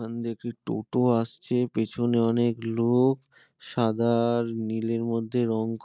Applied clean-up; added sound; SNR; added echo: none; none; none; none.